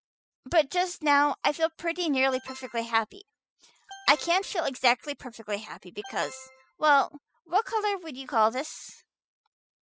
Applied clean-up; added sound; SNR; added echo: classical method spectral subtraction.